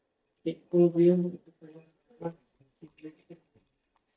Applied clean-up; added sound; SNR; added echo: neural mask model DeepFilterNet 3.